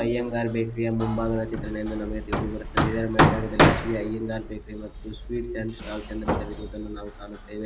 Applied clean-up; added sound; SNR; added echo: none; Hammer; -2 dB; none.